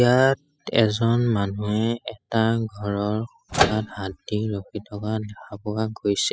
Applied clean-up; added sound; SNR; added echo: classical method spectral subtraction.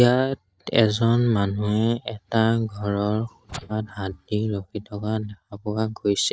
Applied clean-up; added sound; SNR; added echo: neural mask model DeepFilterNet 3.